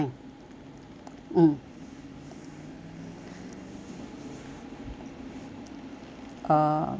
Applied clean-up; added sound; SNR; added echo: none; Car passing by / Traffic noise, roadway noise / Engine; 17 dB; none.